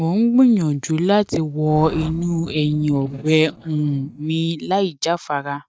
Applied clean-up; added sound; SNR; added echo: neural mask model DeepFilterNet 3.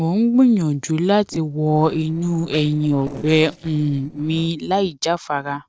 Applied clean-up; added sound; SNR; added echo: neural separator model SepFormer DNS4.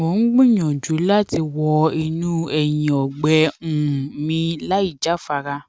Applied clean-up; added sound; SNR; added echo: none; none; none; none.